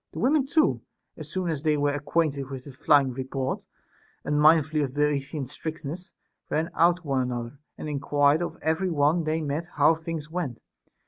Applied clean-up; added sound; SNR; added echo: none; none; none; none.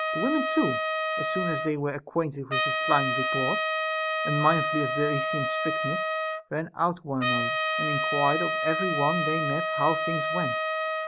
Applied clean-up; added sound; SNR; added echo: none; Trumpet; -2 dB; none.